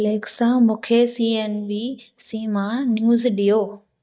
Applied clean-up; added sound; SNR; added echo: neural mask model DeepFilterNet 3.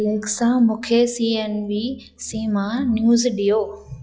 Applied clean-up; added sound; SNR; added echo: classical method log-MMSE.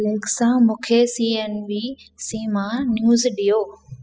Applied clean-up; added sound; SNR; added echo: classical method spectral subtraction.